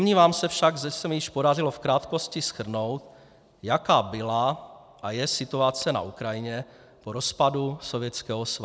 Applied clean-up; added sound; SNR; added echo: none; none; none; none.